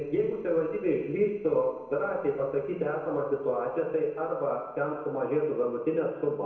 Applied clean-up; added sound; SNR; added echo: neural separator model SepFormer DNS4.